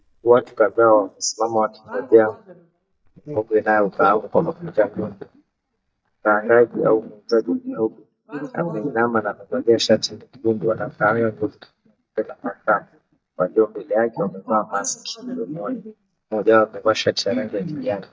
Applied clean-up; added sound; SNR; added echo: neural mask model DeepFilterNet 3.